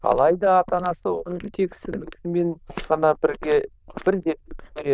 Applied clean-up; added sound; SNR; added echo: neural diffusion model UNIVERSE++.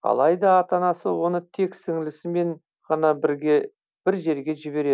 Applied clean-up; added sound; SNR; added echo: none; none; none; none.